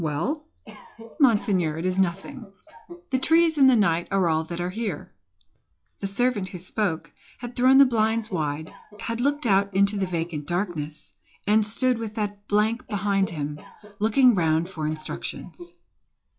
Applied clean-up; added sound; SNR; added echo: classical method log-MMSE.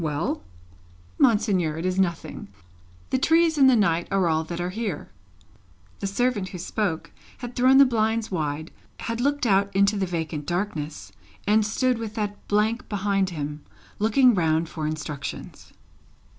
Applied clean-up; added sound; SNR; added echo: none; none; none; none.